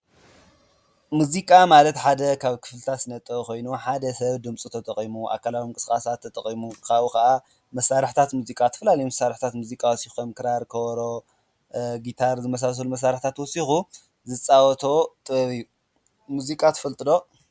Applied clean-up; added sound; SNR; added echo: none; none; none; none.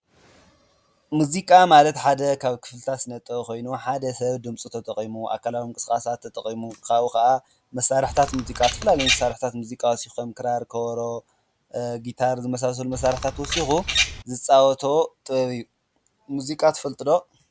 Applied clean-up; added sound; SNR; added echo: none; Bird vocalization, bird call, bird song; 4 dB; none.